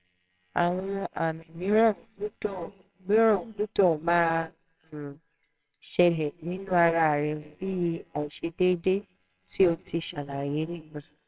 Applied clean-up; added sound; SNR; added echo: neural separator model SepFormer WHAMR!.